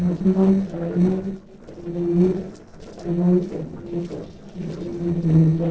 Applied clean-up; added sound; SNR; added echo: neural separator model SepFormer DNS4.